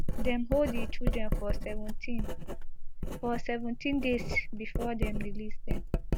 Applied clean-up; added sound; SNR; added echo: none; Writing; -5 dB; none.